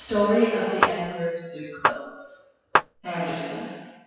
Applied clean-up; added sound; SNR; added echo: classical method WPE with log-MMSE.